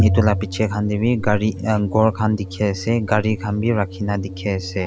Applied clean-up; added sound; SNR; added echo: none; Organ; 7 dB; none.